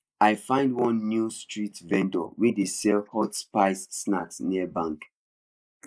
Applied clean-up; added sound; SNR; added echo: neural mask model Resemble Enhance denoiser.